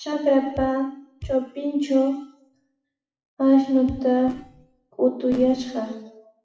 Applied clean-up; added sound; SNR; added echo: classical method WPE with log-MMSE.